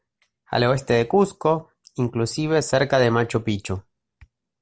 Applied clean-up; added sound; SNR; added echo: none; none; none; none.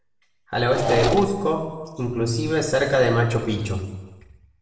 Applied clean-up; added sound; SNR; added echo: none; Engine / Mechanisms; 2 dB; reverberation time 0.9 s.